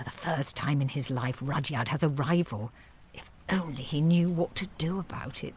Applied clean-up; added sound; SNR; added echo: none; none; none; none.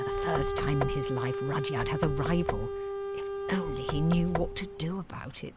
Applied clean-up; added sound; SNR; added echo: none; Wind instrument, woodwind instrument + Knock / Wood; 1 dB; none.